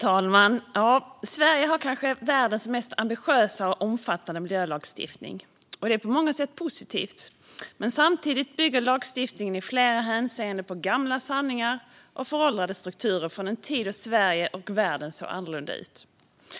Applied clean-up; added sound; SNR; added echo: none; none; none; none.